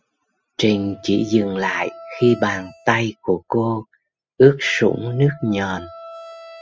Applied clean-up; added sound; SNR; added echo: classical method spectral subtraction.